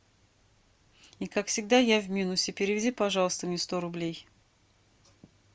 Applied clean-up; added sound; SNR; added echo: none; none; none; none.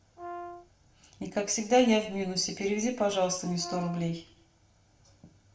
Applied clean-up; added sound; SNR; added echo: none; Brass instrument; 13 dB; reverberation time 0.5 s.